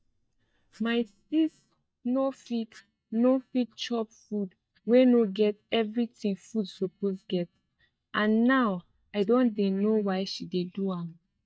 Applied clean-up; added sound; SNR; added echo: neural mask model DeepFilterNet 3.